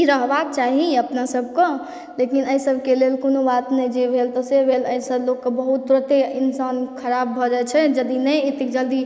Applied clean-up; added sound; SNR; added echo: neural mask model Resemble Enhance denoiser.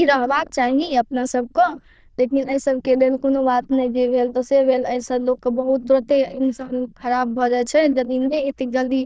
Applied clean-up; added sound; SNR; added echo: neural diffusion model UNIVERSE++.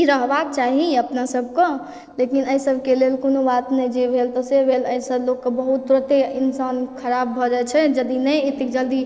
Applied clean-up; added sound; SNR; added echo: neural separator model SepFormer DNS4.